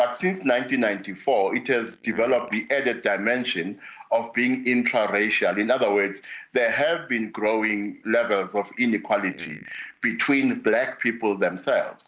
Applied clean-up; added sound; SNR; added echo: neural mask model Resemble Enhance denoiser.